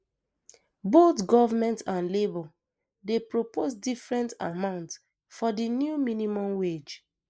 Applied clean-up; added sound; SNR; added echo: neural mask model Resemble Enhance denoiser.